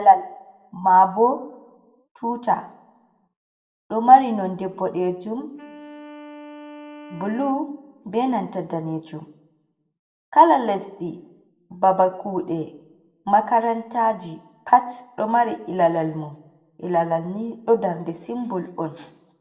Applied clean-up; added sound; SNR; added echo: none; Wind instrument, woodwind instrument; 20 dB; reverberation time 0.6 s.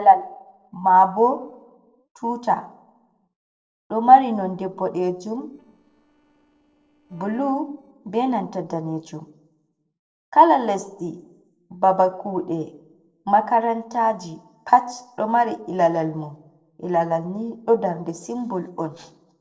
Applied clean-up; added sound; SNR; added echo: neural separator model SepFormer DNS4.